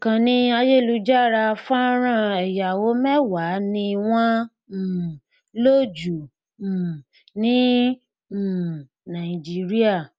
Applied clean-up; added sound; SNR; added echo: none; none; none; none.